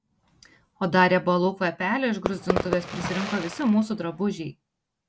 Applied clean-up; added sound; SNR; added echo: none; Fireworks; 6 dB; none.